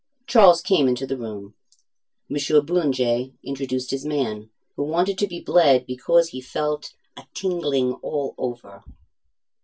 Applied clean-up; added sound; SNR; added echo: none; none; none; reverberation time 0.1 s.